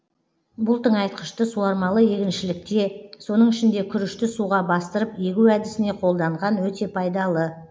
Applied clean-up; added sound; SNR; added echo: none; none; none; none.